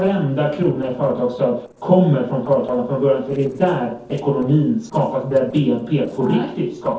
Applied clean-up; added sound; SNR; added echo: neural separator model SepFormer DNS4.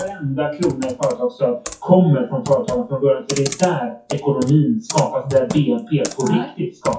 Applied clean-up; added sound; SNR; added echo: classical method WPE with log-MMSE.